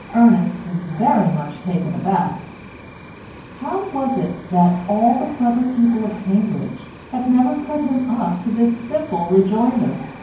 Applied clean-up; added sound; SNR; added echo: none; Cricket; 19 dB; reverberation time 0.9 s.